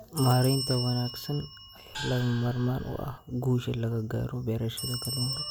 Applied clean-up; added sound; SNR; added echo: none; Gong + Bell; 10 dB; none.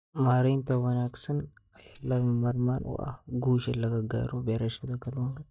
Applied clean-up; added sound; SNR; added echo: neural mask model DeepFilterNet 3.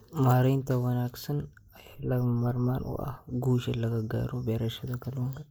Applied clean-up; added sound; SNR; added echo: neural mask model Resemble Enhance denoiser.